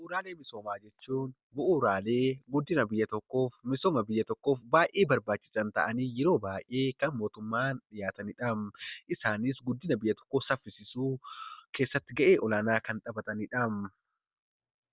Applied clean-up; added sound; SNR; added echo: none; none; none; none.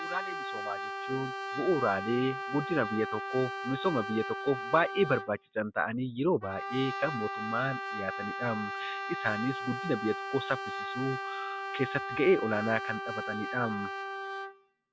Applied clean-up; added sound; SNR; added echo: none; Brass instrument; 5 dB; none.